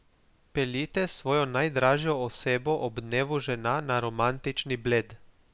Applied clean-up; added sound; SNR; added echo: none; none; none; none.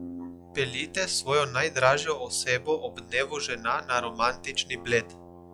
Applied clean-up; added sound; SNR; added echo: classical method log-MMSE.